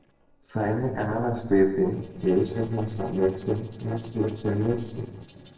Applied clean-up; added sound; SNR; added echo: neural separator model SepFormer DNS4.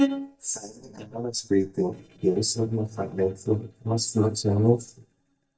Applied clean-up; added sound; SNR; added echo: neural mask model DeepFilterNet 3.